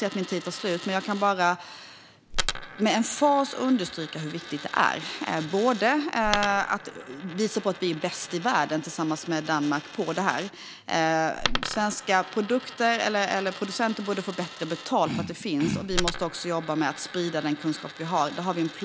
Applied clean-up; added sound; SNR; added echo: none; Coin (dropping); 10 dB; none.